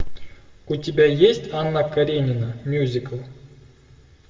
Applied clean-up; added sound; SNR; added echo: none; none; none; reverberation time 1.4 s.